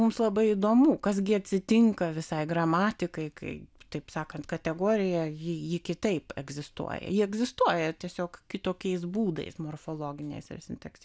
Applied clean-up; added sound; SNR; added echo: none; none; none; none.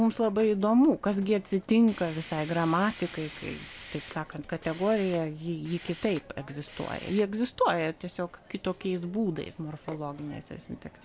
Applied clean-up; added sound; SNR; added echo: none; Hiss; 14 dB; none.